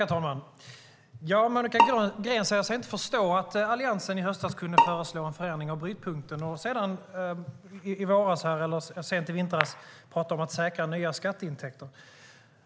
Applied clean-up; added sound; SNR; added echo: none; Bowed string instrument; 0 dB; none.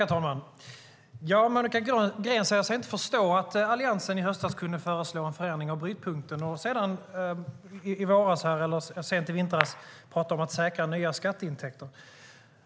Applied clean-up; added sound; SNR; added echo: none; none; none; none.